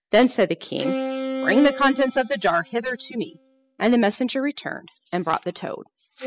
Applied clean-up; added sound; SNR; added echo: classical method spectral subtraction.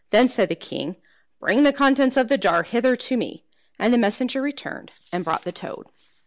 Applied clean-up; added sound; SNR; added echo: none; none; none; none.